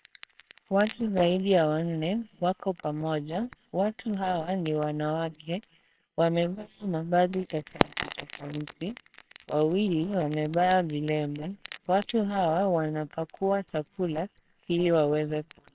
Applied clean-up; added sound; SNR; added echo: neural separator model SepFormer WHAMR!.